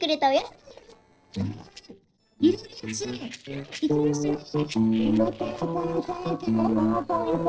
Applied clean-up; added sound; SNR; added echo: neural separator model SepFormer DNS4.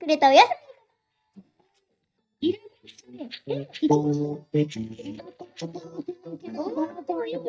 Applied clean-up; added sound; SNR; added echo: neural mask model DeepFilterNet 3.